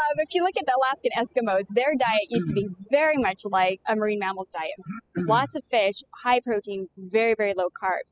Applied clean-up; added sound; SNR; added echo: classical method spectral subtraction.